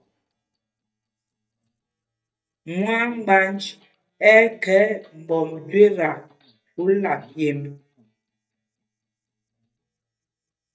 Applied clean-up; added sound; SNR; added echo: neural mask model DeepFilterNet 3.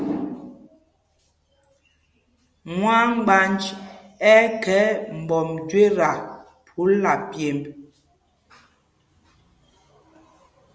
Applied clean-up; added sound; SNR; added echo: none; none; none; none.